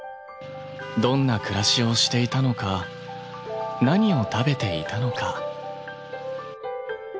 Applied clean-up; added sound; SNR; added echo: none; none; none; none.